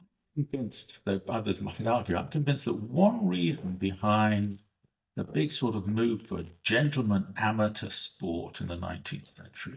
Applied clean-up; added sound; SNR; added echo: neural mask model DeepFilterNet 3.